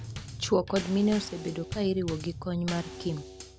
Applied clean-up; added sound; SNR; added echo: none; Bass drum / Snare drum / Drum kit; 10 dB; none.